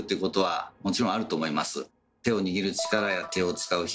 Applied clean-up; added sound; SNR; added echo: none; none; none; none.